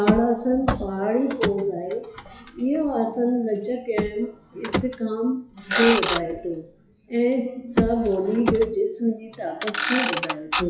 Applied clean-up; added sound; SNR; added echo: classical method WPE with log-MMSE.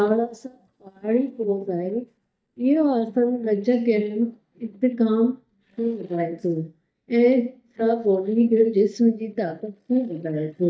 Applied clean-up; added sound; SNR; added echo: neural mask model DeepFilterNet 3.